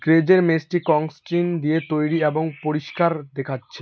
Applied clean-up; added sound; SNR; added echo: none; none; none; none.